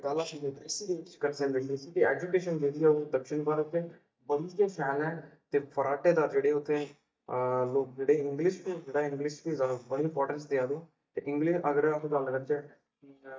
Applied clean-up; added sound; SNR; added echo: neural mask model DeepFilterNet 3.